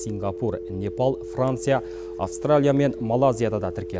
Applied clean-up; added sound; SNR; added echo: none; Telephone; 11 dB; none.